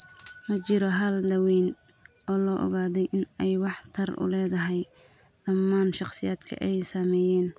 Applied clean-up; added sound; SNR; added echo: none; Bell / Doorbell; 15 dB; none.